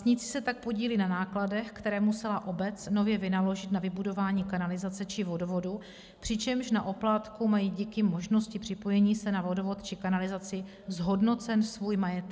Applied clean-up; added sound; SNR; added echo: none; none; none; none.